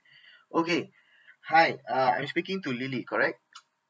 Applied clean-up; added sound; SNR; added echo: none; none; none; none.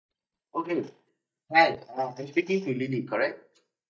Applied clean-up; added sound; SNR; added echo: neural mask model DeepFilterNet 3.